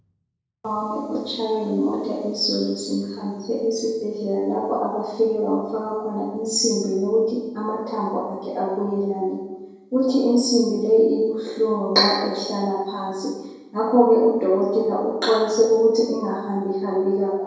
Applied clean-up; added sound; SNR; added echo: none; none; none; reverberation time 1.0 s.